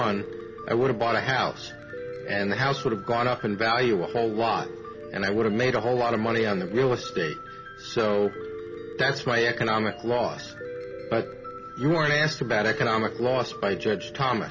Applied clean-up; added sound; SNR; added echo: none; Piano; 12 dB; none.